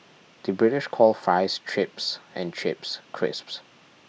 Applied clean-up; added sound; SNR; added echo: none; none; none; none.